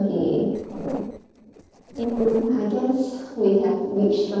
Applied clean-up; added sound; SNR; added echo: neural separator model SepFormer DNS4.